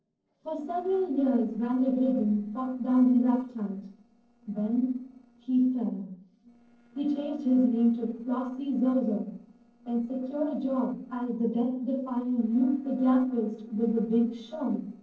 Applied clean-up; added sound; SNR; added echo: neural separator model SepFormer DNS4.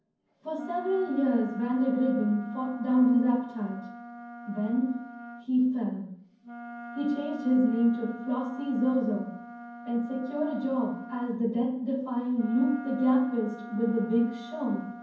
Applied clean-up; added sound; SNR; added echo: none; Wind instrument, woodwind instrument; 15 dB; reverberation time 0.9 s.